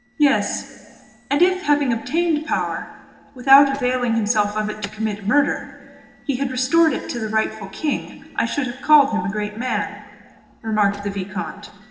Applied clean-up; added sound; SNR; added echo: neural separator model SepFormer DNS4.